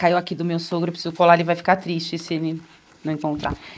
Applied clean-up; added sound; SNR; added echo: neural mask model Resemble Enhance denoiser.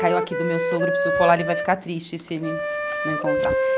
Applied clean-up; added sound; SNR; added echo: none; Wind instrument, woodwind instrument; -1 dB; none.